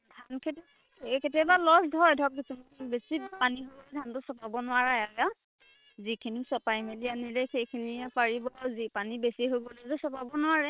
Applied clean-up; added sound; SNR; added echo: neural separator model SepFormer WHAM!.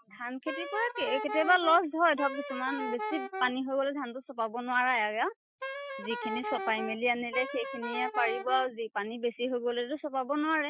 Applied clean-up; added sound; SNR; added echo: classical method Wiener filter.